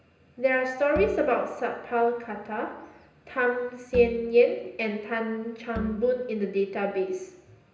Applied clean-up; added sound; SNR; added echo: none; Bowed string instrument; 13 dB; reverberation time 0.9 s.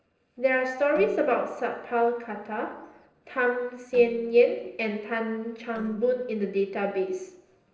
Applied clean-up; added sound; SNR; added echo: neural separator model SepFormer DNS4.